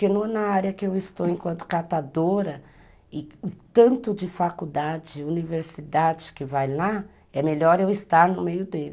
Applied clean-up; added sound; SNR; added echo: none; none; none; none.